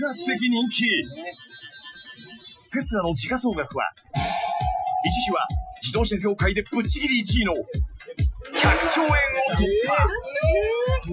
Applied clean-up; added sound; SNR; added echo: classical method Wiener filter.